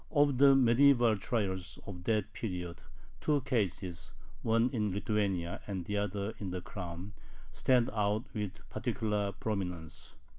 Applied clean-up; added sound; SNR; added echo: none; none; none; none.